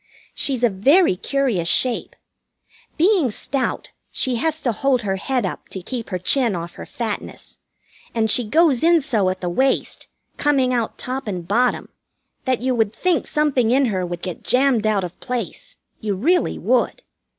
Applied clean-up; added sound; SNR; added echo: none; none; none; none.